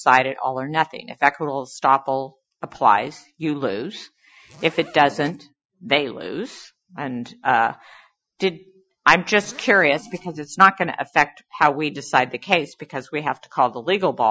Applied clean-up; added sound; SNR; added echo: classical method Wiener filter.